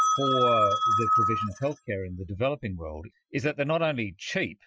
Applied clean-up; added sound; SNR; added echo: classical method Wiener filter.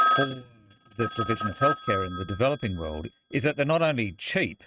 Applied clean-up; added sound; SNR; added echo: neural mask model RNNoise.